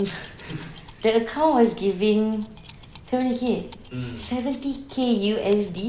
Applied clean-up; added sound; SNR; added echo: none; Keys jangling; 8 dB; none.